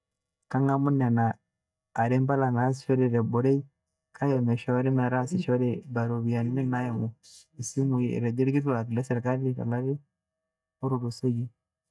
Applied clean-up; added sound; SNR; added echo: neural mask model DeepFilterNet 3.